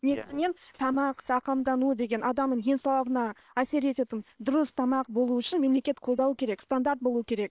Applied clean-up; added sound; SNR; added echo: neural separator model SepFormer WHAM!.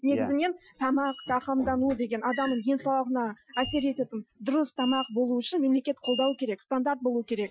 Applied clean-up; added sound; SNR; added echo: classical method Wiener filter.